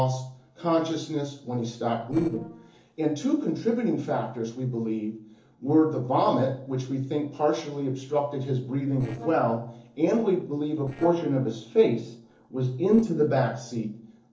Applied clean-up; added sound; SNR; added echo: neural separator model SepFormer DNS4.